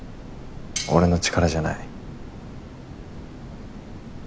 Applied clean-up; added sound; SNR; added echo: none; Cutlery, silverware; 9 dB; none.